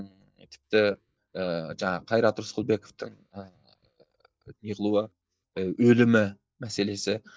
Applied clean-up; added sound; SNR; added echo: neural mask model DeepFilterNet 3.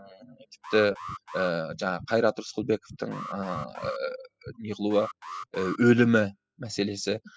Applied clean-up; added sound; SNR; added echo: classical method spectral subtraction.